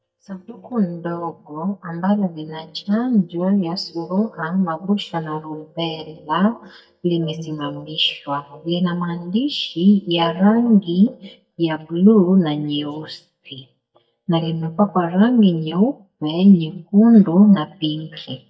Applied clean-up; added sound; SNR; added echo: neural mask model DeepFilterNet 3.